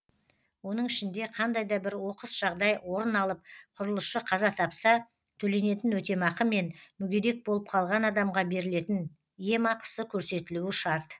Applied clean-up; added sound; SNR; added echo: none; none; none; none.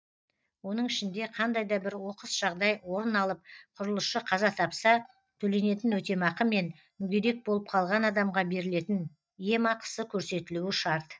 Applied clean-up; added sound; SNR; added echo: neural mask model DeepFilterNet 3.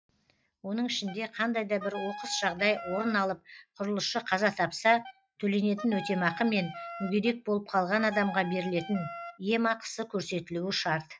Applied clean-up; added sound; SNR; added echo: classical method log-MMSE.